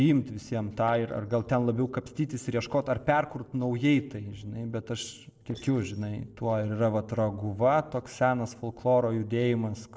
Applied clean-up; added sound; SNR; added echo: neural separator model SepFormer DNS4.